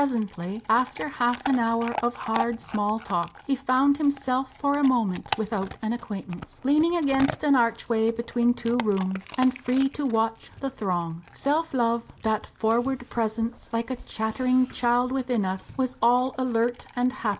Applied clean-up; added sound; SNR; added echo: none; Chewing, mastication / Dog; 15 dB; none.